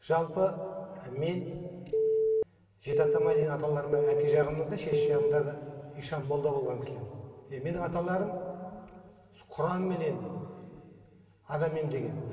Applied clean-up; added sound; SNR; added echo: none; Telephone; -5 dB; reverberation time 2.7 s.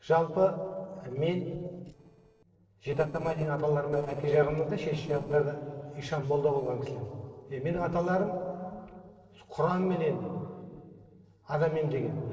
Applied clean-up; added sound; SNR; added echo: neural separator model SepFormer DNS4.